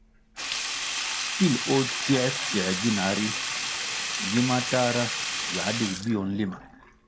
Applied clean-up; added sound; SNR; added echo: none; Sink (filling or washing); 2 dB; none.